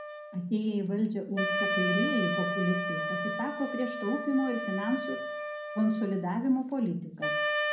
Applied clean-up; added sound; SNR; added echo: none; Wind instrument, woodwind instrument; 3 dB; reverberation time 0.6 s.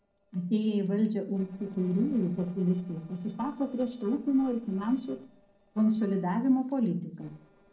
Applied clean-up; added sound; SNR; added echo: neural separator model SepFormer DNS4.